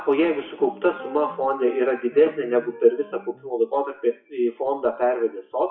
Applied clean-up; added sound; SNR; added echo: classical method WPE with log-MMSE.